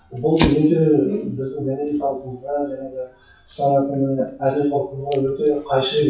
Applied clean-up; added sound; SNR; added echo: classical method WPE with log-MMSE.